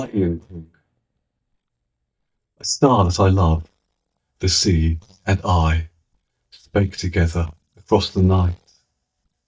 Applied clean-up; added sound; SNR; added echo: neural mask model DeepFilterNet 3.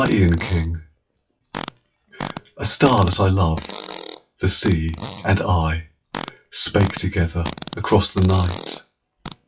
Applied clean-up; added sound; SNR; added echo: classical method WPE with log-MMSE.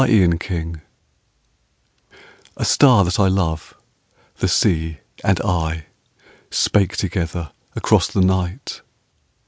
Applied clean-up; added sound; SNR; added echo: none; none; none; none.